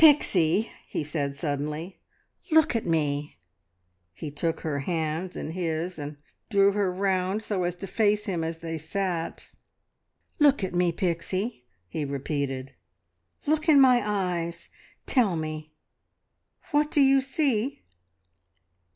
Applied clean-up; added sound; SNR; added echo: none; none; none; none.